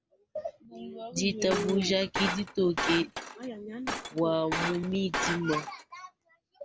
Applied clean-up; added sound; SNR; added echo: none; Shatter; 5 dB; none.